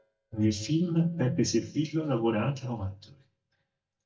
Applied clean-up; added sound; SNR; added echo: neural mask model DeepFilterNet 3.